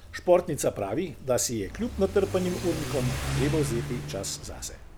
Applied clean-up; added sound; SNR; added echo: none; Accelerating, revving, vroom / Car; 6 dB; none.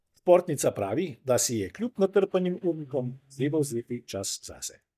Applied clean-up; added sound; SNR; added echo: neural mask model DeepFilterNet 3.